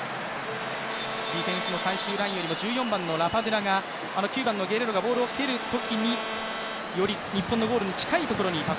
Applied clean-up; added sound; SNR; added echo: none; Bowed string instrument; 11 dB; none.